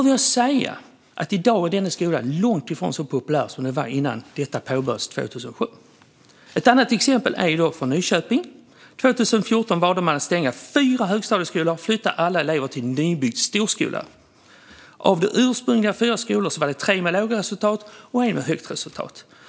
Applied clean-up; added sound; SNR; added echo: none; none; none; none.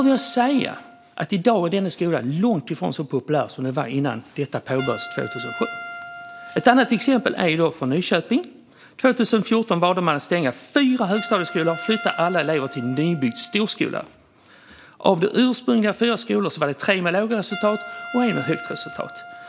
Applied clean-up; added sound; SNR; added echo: none; Trumpet; 17 dB; none.